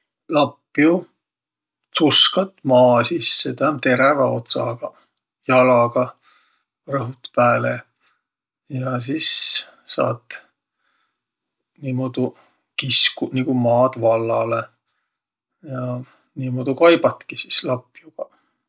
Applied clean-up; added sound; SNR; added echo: none; none; none; none.